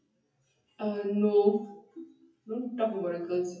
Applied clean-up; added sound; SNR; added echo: classical method WPE with log-MMSE.